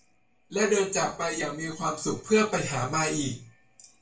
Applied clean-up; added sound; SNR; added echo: none; none; none; reverberation time 0.3 s.